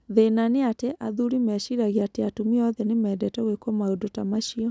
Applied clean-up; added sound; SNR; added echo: none; none; none; none.